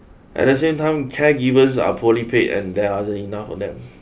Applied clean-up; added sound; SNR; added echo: none; none; none; none.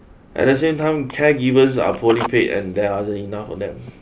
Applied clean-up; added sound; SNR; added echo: none; Telephone; 18 dB; none.